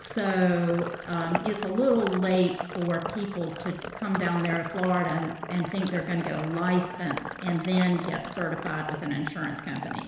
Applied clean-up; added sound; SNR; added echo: none; Sink (filling or washing); 10 dB; reverberation time 1.1 s.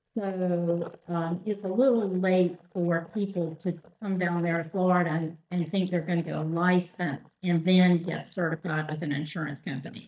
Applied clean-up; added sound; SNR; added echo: neural mask model DeepFilterNet 3.